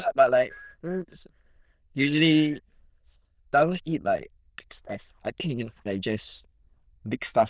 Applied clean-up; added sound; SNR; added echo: neural diffusion model UNIVERSE++.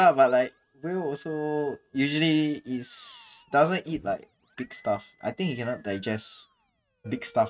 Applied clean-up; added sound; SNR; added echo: neural mask model RNNoise.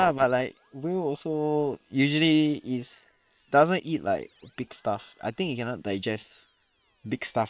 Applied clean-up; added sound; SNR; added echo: neural separator model SepFormer WHAM!.